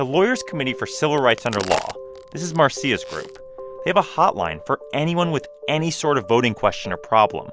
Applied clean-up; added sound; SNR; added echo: none; Crack; 15 dB; none.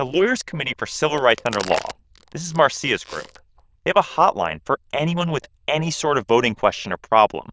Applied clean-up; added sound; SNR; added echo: neural diffusion model UNIVERSE++.